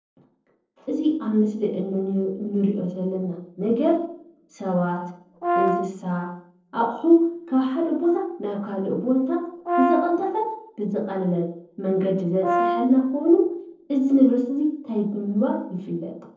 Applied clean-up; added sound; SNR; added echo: neural separator model SepFormer DNS4.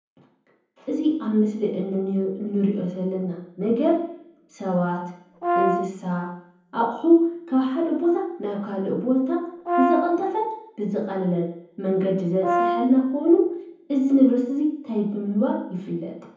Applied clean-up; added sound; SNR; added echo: none; Brass instrument; 2 dB; reverberation time 0.7 s.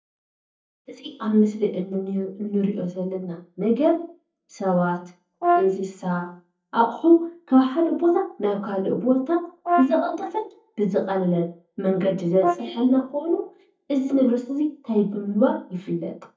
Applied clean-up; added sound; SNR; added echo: neural mask model DeepFilterNet 3.